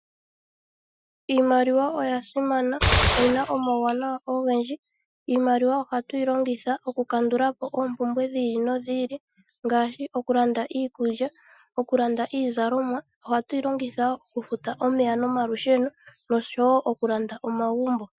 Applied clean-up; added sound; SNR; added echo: classical method Wiener filter.